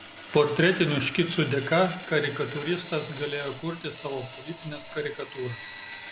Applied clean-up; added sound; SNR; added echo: none; Sawing; 12 dB; none.